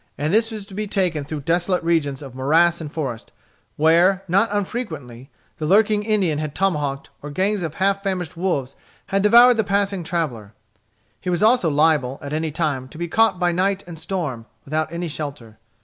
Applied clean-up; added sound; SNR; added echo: none; none; none; none.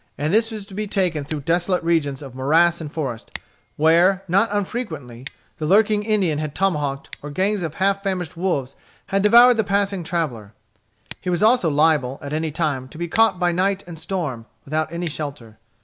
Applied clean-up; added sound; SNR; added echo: none; Scissors; 20 dB; none.